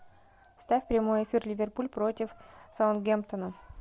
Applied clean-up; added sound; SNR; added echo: none; none; none; none.